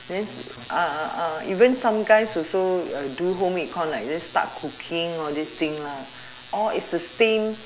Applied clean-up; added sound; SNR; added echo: none; none; none; none.